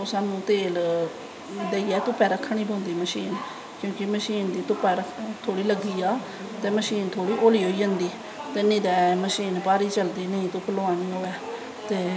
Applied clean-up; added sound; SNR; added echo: none; none; none; none.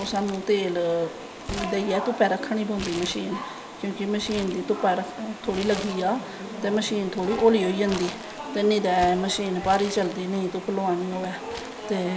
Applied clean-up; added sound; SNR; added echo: none; Crumpling, crinkling; 17 dB; none.